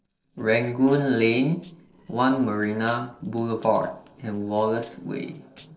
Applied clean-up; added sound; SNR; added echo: neural separator model SepFormer DNS4.